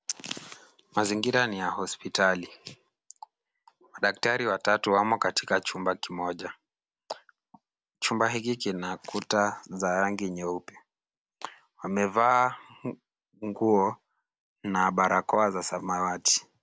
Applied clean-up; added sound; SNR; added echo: none; none; none; none.